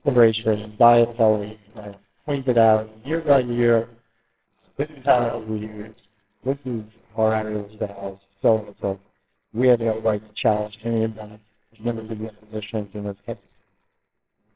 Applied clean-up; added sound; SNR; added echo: neural separator model SepFormer WHAMR!.